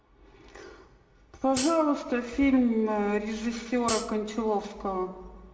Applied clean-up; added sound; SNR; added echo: none; Hi-hat; 7 dB; reverberation time 1.3 s.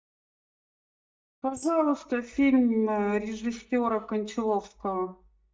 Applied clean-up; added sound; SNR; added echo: neural mask model DeepFilterNet 3.